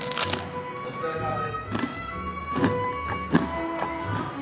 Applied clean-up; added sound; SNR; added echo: none; Chewing, mastication; 1 dB; reverberation time 0.9 s.